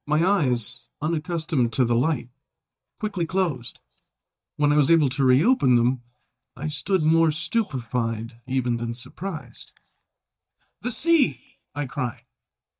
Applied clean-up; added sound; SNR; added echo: neural mask model DeepFilterNet 3.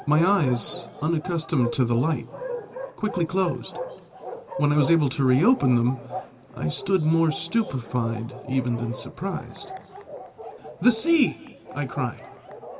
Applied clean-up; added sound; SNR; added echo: none; Bark; 12 dB; reverberation time 2.7 s.